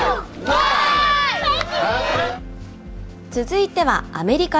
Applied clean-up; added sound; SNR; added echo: none; none; none; none.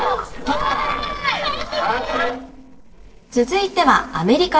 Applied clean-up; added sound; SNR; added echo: neural separator model SepFormer DNS4.